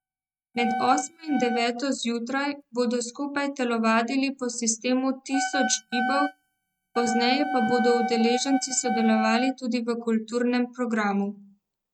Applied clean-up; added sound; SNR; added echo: neural mask model RNNoise.